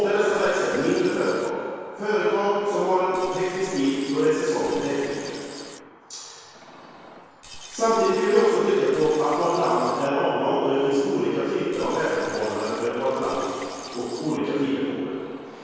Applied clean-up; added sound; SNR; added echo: none; Liquid; 18 dB; reverberation time 2.2 s.